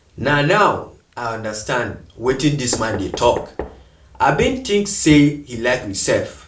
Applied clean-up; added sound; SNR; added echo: none; Knock; 18 dB; reverberation time 0.3 s.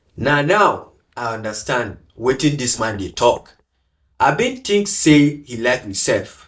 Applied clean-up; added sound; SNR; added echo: neural mask model DeepFilterNet 3.